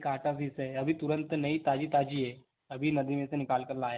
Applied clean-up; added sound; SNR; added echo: none; none; none; none.